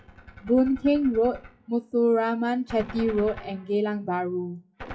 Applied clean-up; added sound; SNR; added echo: classical method WPE with log-MMSE.